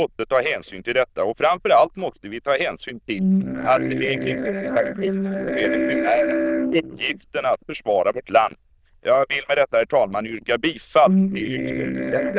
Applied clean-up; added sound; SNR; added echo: neural diffusion model UNIVERSE++.